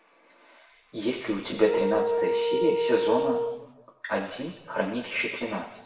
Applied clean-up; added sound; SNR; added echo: none; Wind instrument, woodwind instrument; -2 dB; reverberation time 1.2 s.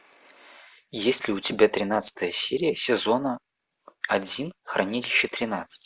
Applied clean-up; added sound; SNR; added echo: none; none; none; none.